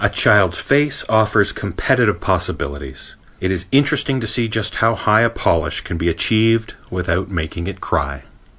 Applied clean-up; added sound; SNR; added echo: none; none; none; none.